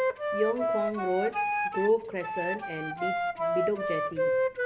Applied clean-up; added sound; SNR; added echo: none; Wind instrument, woodwind instrument; -2 dB; none.